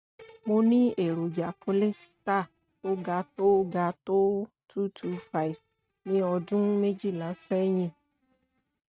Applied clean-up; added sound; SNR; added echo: neural mask model RNNoise.